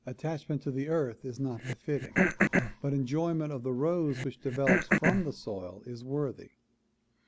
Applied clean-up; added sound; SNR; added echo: none; Cough; -2 dB; none.